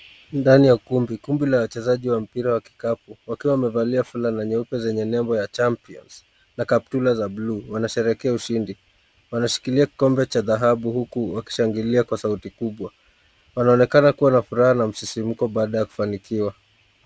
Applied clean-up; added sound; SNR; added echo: none; none; none; none.